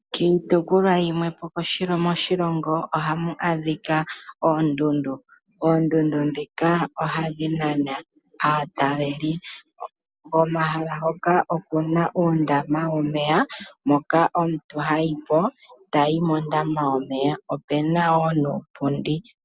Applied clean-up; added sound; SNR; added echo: none; none; none; none.